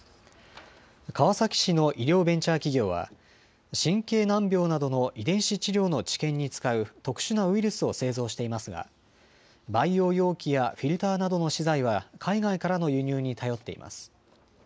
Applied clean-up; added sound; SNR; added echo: none; none; none; none.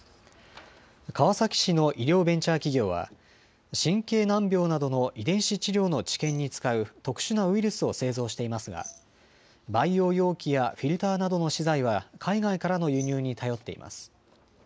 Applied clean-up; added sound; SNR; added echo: none; Glass; 19 dB; none.